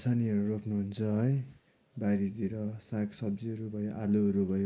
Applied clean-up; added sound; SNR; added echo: neural mask model Resemble Enhance denoiser.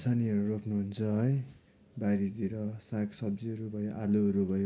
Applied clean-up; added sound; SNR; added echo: none; none; none; none.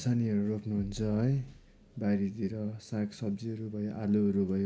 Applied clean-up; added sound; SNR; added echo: none; Bass drum; 19 dB; none.